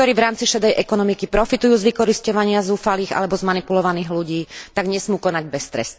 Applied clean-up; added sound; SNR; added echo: none; none; none; none.